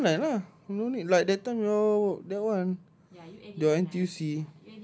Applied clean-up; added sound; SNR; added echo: none; none; none; none.